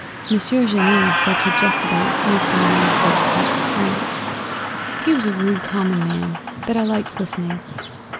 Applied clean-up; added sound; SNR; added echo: none; Car passing by / Traffic noise, roadway noise + Squeak; 0 dB; none.